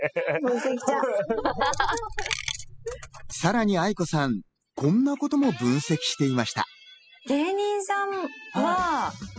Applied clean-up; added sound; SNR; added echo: classical method spectral subtraction.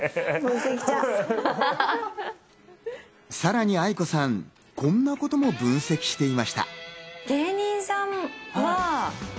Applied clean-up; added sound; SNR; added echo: none; none; none; none.